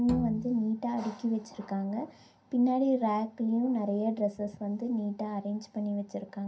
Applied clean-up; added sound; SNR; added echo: none; Bowed string instrument; 9 dB; reverberation time 0.3 s.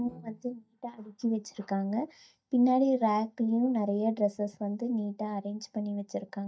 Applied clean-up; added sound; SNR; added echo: neural mask model DeepFilterNet 3.